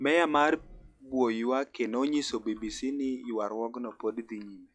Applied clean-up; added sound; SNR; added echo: classical method log-MMSE.